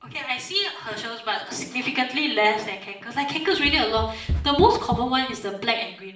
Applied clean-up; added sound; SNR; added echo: none; Run; 6 dB; reverberation time 0.6 s.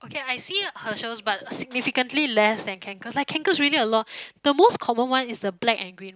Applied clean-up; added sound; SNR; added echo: none; none; none; none.